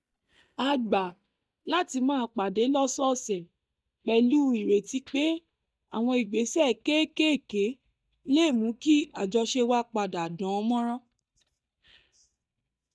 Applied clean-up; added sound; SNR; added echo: neural mask model DeepFilterNet 3.